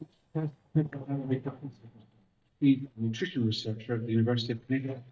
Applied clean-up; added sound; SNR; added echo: neural mask model DeepFilterNet 3.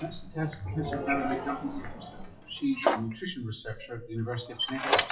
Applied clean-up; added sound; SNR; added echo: classical method WPE with log-MMSE.